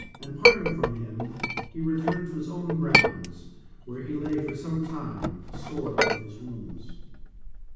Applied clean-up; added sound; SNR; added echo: none; Chink, clink; -4 dB; reverberation time 1.2 s.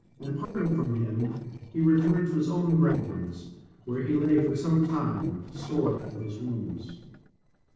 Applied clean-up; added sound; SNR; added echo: neural separator model SepFormer DNS4.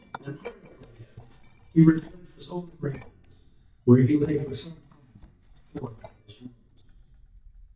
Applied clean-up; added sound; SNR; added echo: neural mask model DeepFilterNet 3.